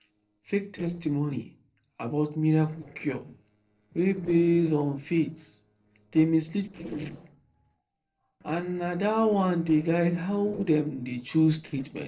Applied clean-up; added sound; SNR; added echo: neural separator model SepFormer DNS4.